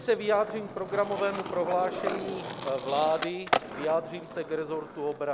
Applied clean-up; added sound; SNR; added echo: none; Skateboard; 6 dB; none.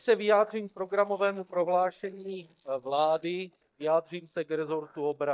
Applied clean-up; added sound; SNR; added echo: neural mask model DeepFilterNet 3.